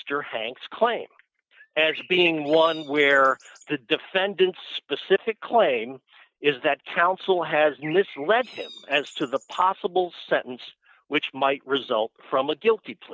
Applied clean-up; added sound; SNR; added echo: neural mask model RNNoise.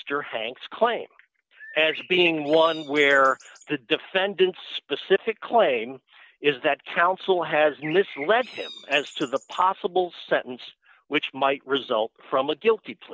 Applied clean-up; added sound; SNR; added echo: none; Bird; 17 dB; none.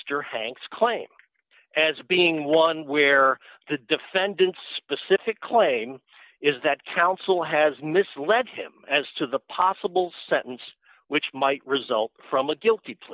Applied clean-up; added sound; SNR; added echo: none; none; none; none.